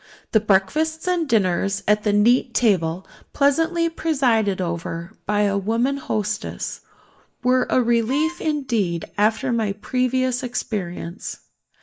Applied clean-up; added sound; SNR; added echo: neural mask model DeepFilterNet 3.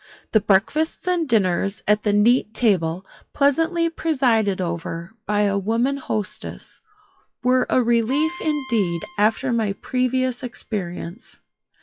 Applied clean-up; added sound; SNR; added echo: classical method WPE with log-MMSE.